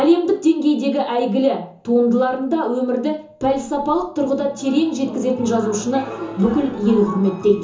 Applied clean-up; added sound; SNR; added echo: none; none; none; reverberation time 0.8 s.